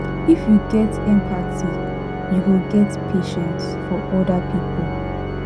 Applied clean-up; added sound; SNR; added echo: none; Organ; 4 dB; none.